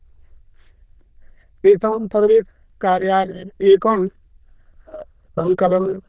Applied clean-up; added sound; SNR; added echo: neural diffusion model UNIVERSE++.